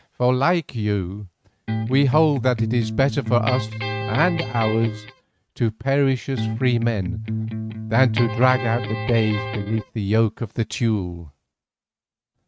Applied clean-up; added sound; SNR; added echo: neural mask model RNNoise.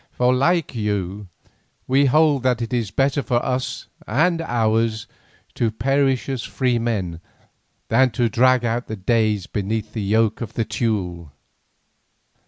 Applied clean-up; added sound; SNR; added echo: none; none; none; none.